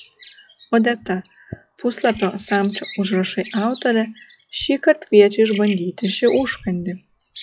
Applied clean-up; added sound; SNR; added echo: classical method log-MMSE.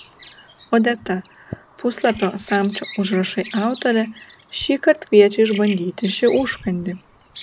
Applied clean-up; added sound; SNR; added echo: none; Bird vocalization, bird call, bird song; 13 dB; none.